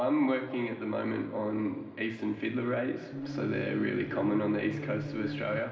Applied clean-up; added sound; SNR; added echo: none; Musical instrument; 7 dB; reverberation time 2.6 s.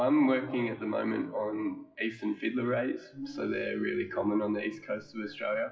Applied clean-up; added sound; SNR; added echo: classical method WPE with log-MMSE.